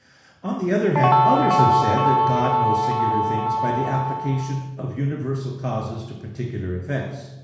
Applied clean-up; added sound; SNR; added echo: none; Guitar; -4 dB; reverberation time 1.1 s.